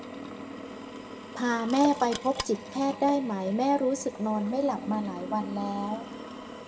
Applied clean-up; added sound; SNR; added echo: none; Drill; 11 dB; reverberation time 1.2 s.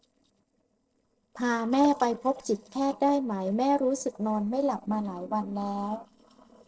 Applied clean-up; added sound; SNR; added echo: neural separator model SepFormer DNS4.